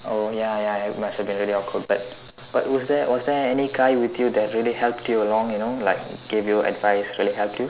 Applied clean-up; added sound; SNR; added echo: none; none; none; none.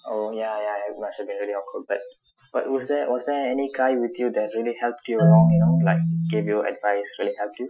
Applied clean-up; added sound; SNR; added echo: classical method Wiener filter.